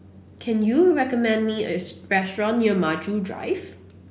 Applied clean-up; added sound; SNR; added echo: none; none; none; none.